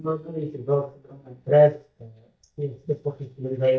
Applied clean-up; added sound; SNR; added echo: neural mask model DeepFilterNet 3.